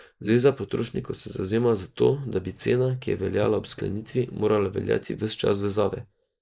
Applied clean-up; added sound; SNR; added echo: neural mask model Resemble Enhance denoiser.